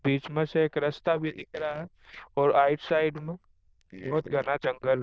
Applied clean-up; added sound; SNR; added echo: neural diffusion model UNIVERSE++.